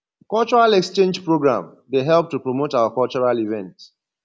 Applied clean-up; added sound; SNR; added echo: none; none; none; none.